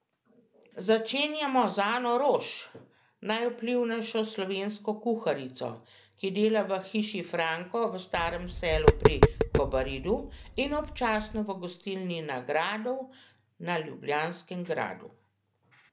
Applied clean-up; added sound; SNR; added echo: none; Tap; -2 dB; none.